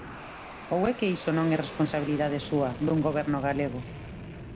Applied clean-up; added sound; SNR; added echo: none; Fixed-wing aircraft, airplane; 11 dB; none.